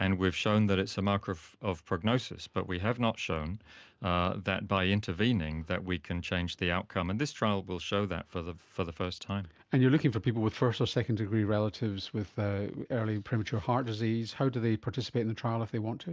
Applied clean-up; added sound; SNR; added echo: none; none; none; none.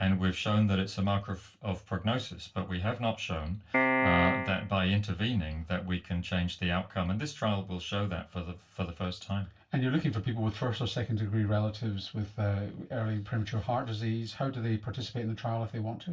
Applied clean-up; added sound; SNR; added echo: none; Piano; -4 dB; reverberation time 0.2 s.